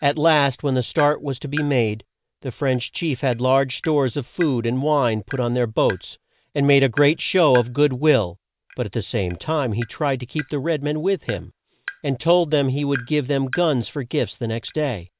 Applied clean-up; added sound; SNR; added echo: none; Tap; 19 dB; none.